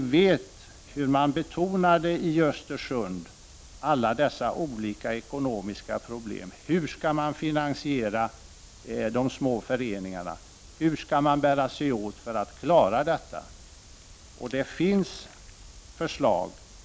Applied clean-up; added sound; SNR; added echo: none; none; none; none.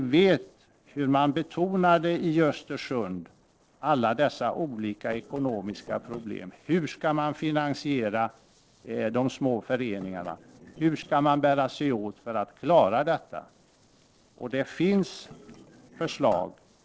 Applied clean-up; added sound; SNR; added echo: neural separator model SepFormer DNS4.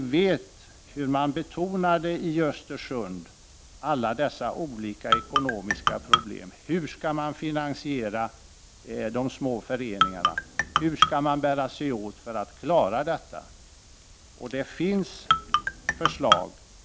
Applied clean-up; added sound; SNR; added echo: none; Marimba, xylophone; -4 dB; none.